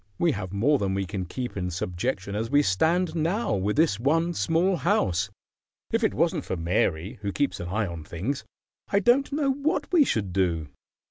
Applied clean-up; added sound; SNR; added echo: none; none; none; none.